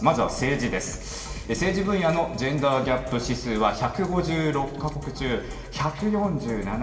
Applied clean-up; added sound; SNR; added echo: none; Fire; 19 dB; reverberation time 2.1 s.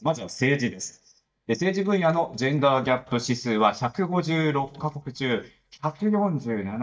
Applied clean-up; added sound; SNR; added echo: neural mask model DeepFilterNet 3.